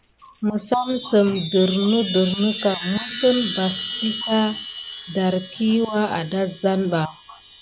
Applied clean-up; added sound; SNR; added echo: none; Chime; 11 dB; none.